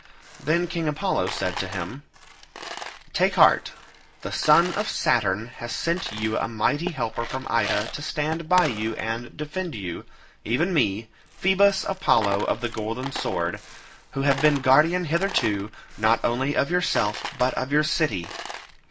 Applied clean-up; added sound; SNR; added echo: none; Coin (dropping); 14 dB; reverberation time 0.2 s.